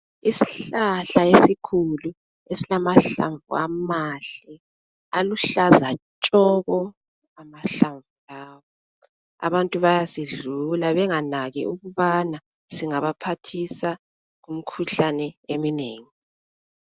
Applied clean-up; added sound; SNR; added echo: none; none; none; none.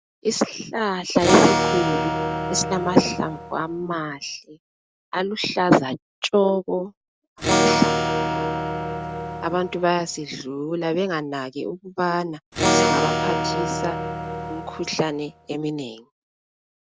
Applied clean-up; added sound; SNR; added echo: none; Acoustic guitar / Strum; -1 dB; none.